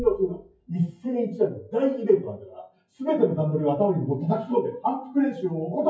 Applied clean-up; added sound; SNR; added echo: classical method WPE with log-MMSE.